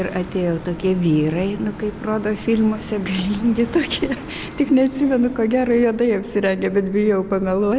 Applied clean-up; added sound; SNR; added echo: none; none; none; none.